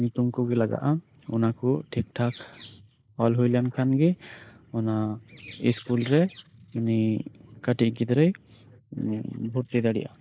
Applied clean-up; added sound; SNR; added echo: neural mask model Resemble Enhance denoiser.